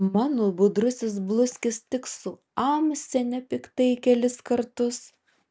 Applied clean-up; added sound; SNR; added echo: none; none; none; none.